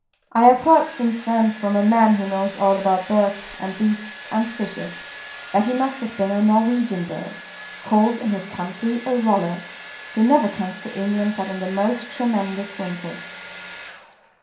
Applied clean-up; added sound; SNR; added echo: none; Domestic sounds, home sounds; 16 dB; reverberation time 0.5 s.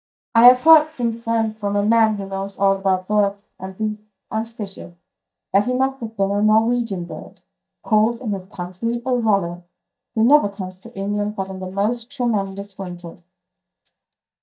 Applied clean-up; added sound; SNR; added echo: neural mask model DeepFilterNet 3.